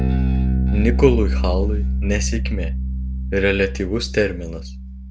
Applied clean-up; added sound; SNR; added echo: none; Bass guitar; -2 dB; none.